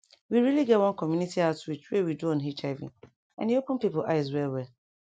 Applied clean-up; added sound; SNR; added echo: none; none; none; none.